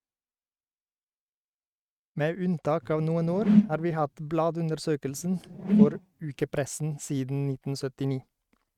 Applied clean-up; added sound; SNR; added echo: neural mask model RNNoise.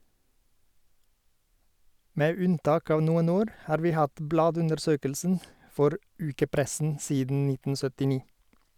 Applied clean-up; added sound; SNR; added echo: none; none; none; none.